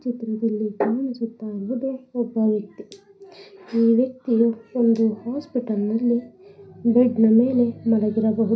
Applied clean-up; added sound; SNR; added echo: none; none; none; reverberation time 0.5 s.